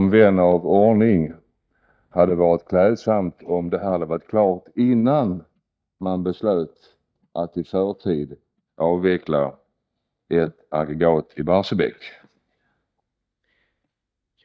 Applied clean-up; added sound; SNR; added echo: neural mask model DeepFilterNet 3.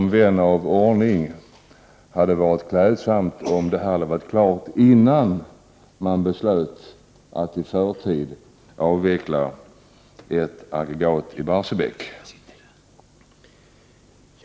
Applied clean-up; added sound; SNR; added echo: none; none; none; none.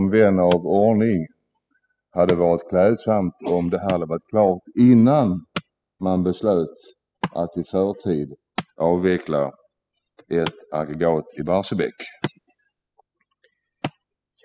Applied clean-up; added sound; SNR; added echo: classical method spectral subtraction.